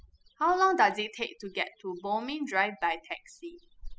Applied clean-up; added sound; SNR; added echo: classical method spectral subtraction.